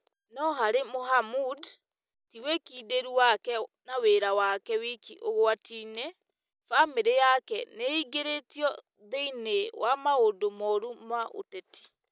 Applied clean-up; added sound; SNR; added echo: none; none; none; none.